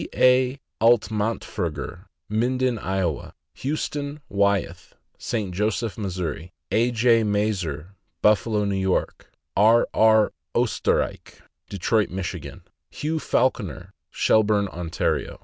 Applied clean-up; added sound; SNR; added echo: none; none; none; none.